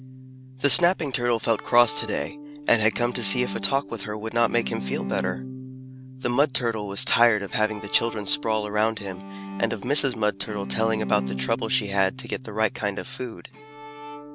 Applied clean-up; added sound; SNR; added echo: none; Bowed string instrument; 10 dB; none.